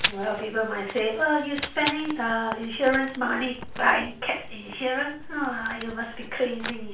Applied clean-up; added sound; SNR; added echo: none; Writing; 10 dB; reverberation time 0.3 s.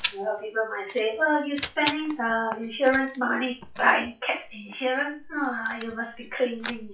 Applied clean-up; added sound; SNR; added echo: classical method WPE with log-MMSE.